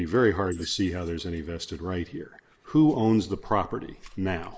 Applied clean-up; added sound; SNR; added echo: neural mask model Resemble Enhance denoiser.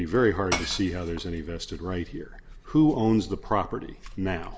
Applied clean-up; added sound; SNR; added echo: none; Shatter / Crushing; 12 dB; none.